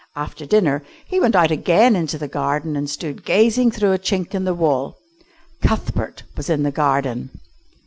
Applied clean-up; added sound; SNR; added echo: none; none; none; none.